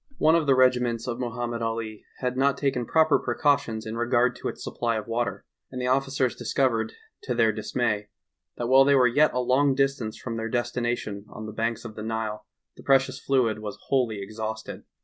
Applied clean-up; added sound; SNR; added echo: none; none; none; none.